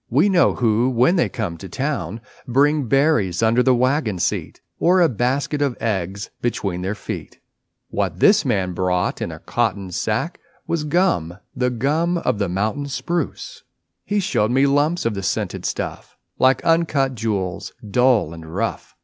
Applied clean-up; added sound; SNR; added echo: none; none; none; none.